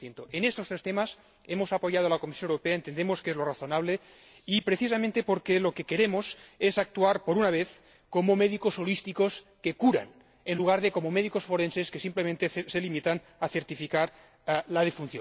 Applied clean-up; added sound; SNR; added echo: none; none; none; none.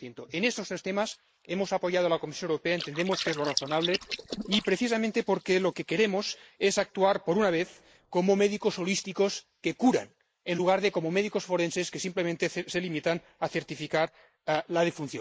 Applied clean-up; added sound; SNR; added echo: neural mask model Resemble Enhance denoiser.